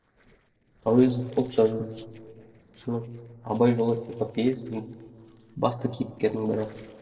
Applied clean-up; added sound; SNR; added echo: neural separator model SepFormer DNS4.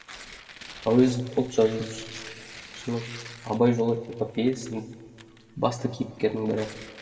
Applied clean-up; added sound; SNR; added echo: none; Tearing; 18 dB; reverberation time 2.1 s.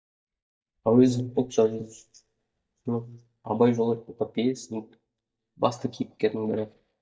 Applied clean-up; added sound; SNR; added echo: neural mask model DeepFilterNet 3.